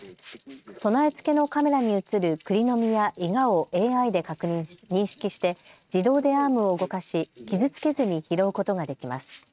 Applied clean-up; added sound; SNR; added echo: neural mask model RNNoise.